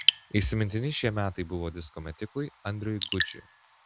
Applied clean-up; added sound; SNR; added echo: none; Raindrop / Drip; 3 dB; none.